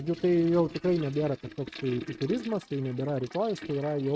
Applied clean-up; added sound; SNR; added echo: neural mask model RNNoise.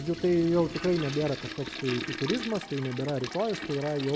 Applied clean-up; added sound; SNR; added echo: none; Toilet flush; 10 dB; none.